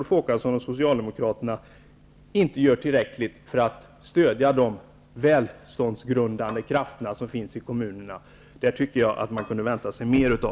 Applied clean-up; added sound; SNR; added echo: none; Cutlery, silverware / Dishes, pots, and pans; 15 dB; none.